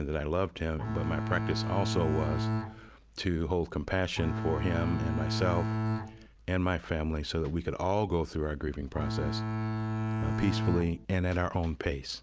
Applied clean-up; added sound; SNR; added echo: none; Bowed string instrument; 0 dB; none.